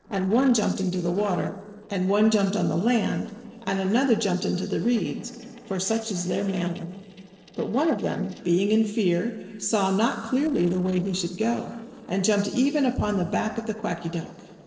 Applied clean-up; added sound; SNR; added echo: neural separator model SepFormer DNS4.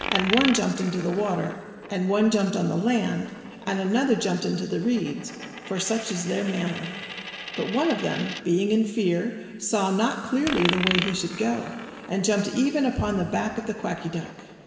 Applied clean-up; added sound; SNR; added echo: none; Coin (dropping); 10 dB; reverberation time 2.9 s.